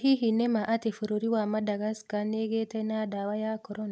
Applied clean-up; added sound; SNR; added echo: none; none; none; none.